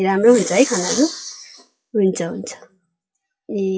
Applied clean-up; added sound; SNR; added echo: classical method WPE with log-MMSE.